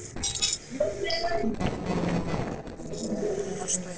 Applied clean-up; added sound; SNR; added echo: neural separator model SepFormer DNS4.